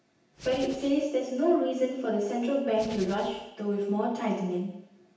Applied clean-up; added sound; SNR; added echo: none; Hands; 17 dB; reverberation time 0.9 s.